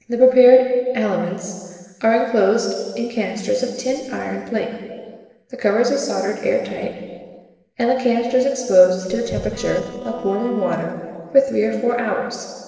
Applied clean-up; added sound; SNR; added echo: neural separator model SepFormer DNS4.